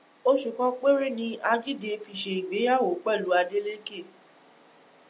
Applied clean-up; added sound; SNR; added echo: none; none; none; none.